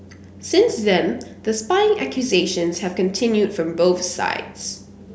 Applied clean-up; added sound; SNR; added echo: none; none; none; none.